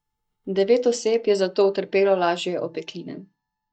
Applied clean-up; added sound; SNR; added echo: neural mask model DeepFilterNet 3.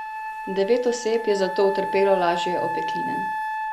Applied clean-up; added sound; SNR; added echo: none; Wind instrument, woodwind instrument; 5 dB; none.